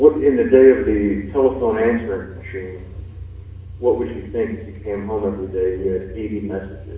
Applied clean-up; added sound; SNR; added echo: none; none; none; reverberation time 0.7 s.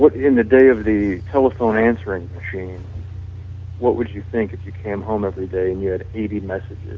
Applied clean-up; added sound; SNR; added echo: none; none; none; none.